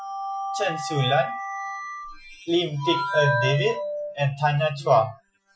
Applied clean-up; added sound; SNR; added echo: classical method Wiener filter.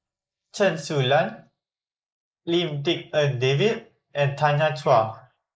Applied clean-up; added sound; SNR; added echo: neural mask model Resemble Enhance denoiser.